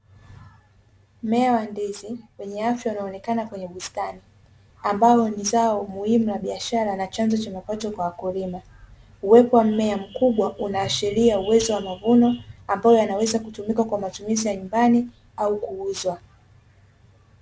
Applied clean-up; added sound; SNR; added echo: none; none; none; none.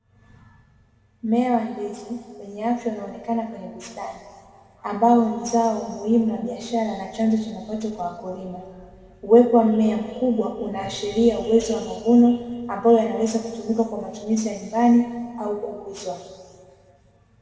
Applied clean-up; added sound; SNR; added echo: none; none; none; reverberation time 1.8 s.